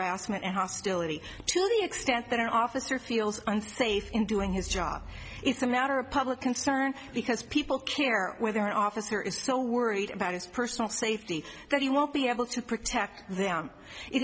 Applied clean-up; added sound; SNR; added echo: none; none; none; none.